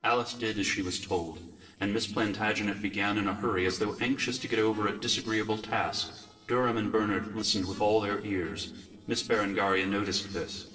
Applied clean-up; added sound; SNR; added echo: neural separator model SepFormer DNS4.